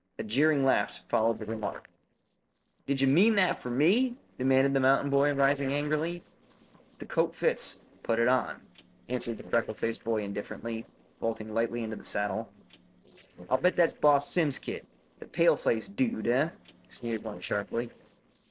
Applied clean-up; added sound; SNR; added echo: neural separator model SepFormer DNS4.